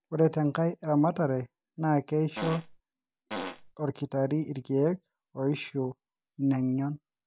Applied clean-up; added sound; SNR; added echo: none; Fart; 8 dB; none.